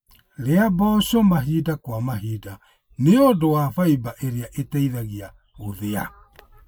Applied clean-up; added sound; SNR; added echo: none; none; none; none.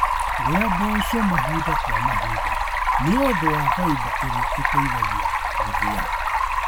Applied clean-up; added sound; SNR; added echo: none; Stream; -5 dB; none.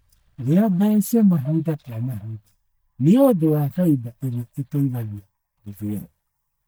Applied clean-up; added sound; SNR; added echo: neural mask model DeepFilterNet 3.